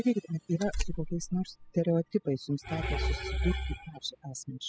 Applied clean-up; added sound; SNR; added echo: classical method spectral subtraction.